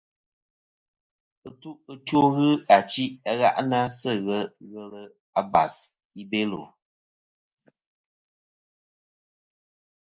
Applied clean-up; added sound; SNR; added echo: neural mask model Resemble Enhance denoiser.